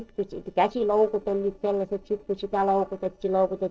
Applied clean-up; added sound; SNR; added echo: neural separator model SepFormer DNS4.